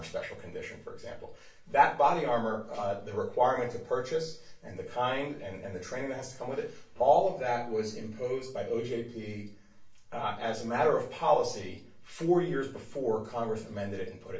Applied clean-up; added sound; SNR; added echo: none; none; none; reverberation time 0.3 s.